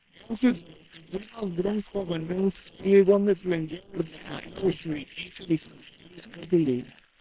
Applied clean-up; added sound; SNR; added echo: neural separator model SepFormer WHAM!.